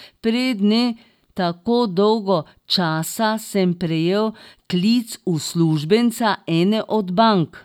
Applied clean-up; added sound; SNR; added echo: none; none; none; none.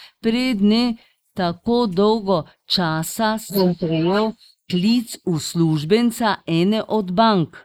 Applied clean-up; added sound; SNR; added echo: neural mask model Resemble Enhance denoiser.